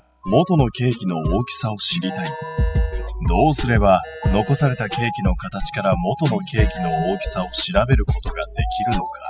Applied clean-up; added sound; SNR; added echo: classical method spectral subtraction.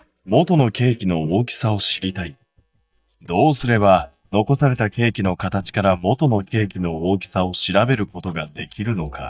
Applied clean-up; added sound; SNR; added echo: neural mask model DeepFilterNet 3.